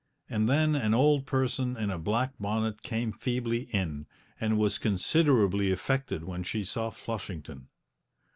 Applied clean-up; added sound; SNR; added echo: none; none; none; none.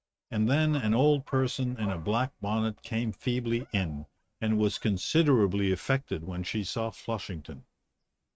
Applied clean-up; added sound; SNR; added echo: neural mask model RNNoise.